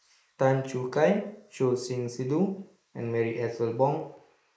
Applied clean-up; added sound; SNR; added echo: neural mask model Resemble Enhance denoiser.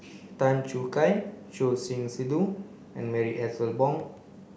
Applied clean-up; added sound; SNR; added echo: none; none; none; none.